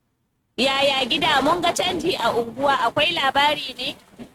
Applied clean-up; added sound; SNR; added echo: neural mask model RNNoise.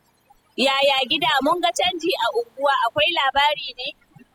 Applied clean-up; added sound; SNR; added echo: classical method spectral subtraction.